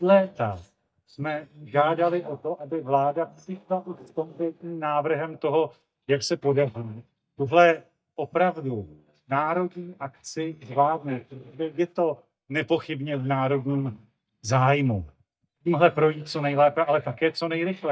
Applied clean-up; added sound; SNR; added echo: neural mask model DeepFilterNet 3.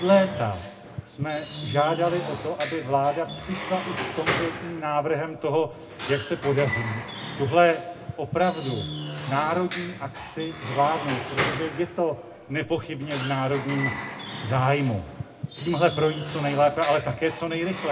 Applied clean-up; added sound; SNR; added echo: none; Squeak / Wood; 7 dB; reverberation time 0.2 s.